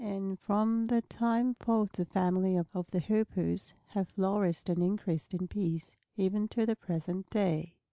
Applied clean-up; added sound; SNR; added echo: none; none; none; none.